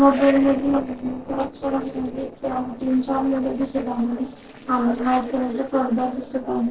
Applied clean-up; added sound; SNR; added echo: neural separator model SepFormer DNS4.